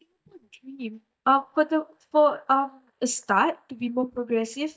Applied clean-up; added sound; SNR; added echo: neural mask model DeepFilterNet 3.